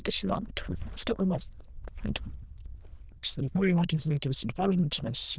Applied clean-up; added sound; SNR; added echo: neural diffusion model UNIVERSE++.